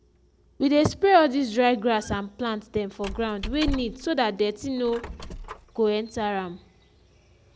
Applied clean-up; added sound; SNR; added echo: none; Squeak; 14 dB; none.